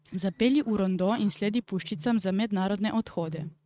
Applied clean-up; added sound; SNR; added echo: neural mask model RNNoise.